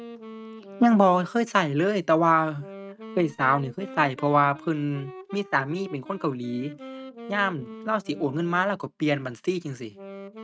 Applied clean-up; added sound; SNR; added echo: neural mask model RNNoise.